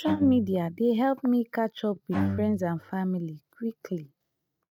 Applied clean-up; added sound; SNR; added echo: neural mask model RNNoise.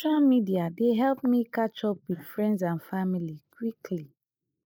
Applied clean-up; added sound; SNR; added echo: neural mask model Resemble Enhance denoiser.